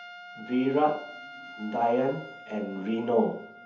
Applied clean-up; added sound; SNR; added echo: none; Trumpet; 16 dB; reverberation time 0.7 s.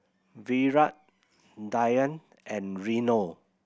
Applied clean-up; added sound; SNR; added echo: none; none; none; none.